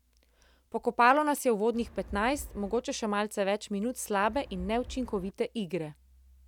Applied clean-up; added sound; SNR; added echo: none; Wind; 15 dB; none.